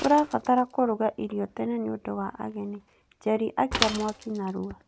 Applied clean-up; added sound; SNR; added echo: none; Mechanisms / Bicycle; 11 dB; none.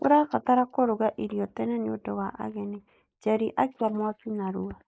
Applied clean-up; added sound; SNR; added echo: neural mask model Resemble Enhance denoiser.